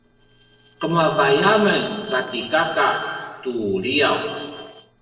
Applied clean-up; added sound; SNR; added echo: neural separator model SepFormer DNS4.